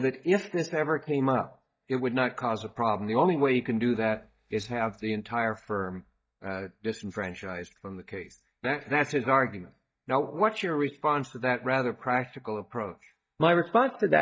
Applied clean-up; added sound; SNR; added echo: neural mask model DeepFilterNet 3.